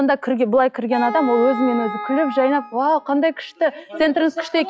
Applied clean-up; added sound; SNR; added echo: classical method log-MMSE.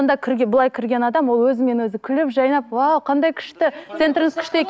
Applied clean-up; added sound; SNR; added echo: none; none; none; none.